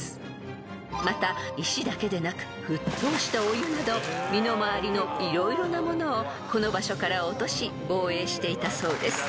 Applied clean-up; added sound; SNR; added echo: none; none; none; none.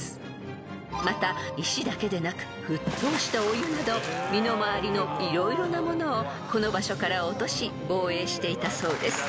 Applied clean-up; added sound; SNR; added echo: none; Guitar; 17 dB; none.